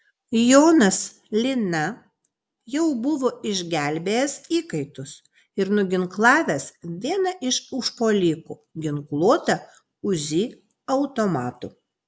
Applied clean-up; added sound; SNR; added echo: none; none; none; none.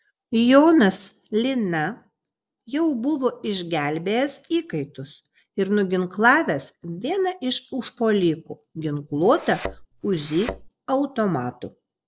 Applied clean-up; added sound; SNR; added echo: neural separator model SepFormer DNS4.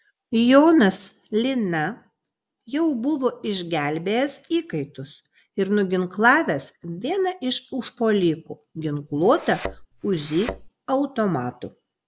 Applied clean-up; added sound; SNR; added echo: none; Thump, thud; 13 dB; none.